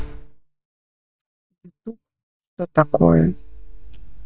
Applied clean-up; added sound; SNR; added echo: neural mask model DeepFilterNet 3.